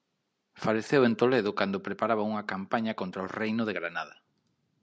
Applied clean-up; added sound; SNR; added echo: none; none; none; none.